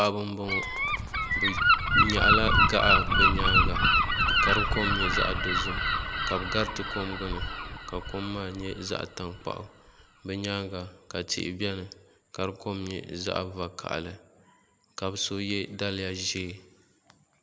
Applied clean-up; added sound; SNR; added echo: none; Gull, seagull; -4 dB; none.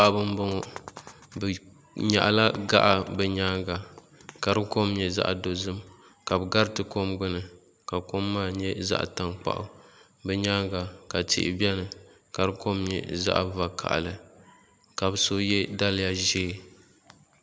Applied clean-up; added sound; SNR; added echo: none; none; none; none.